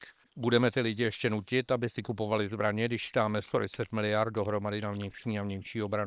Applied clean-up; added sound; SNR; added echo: neural separator model SepFormer WHAM!.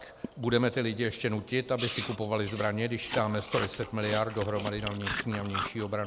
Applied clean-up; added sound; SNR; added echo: none; Chewing, mastication; 9 dB; none.